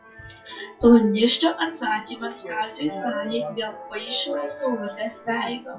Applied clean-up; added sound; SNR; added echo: classical method WPE with log-MMSE.